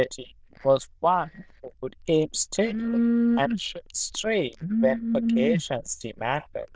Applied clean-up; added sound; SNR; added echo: neural diffusion model UNIVERSE++.